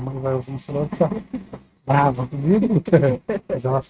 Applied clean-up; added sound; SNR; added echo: neural mask model RNNoise.